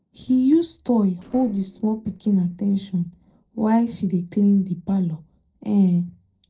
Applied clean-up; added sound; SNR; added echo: neural separator model SepFormer DNS4.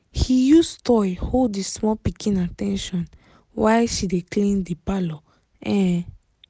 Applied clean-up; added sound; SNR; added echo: none; none; none; none.